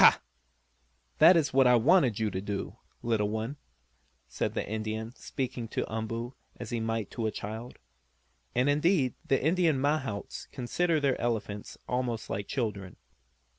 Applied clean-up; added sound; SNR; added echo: none; none; none; none.